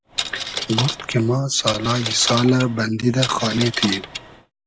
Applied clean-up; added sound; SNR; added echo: none; Coin (dropping); 7 dB; none.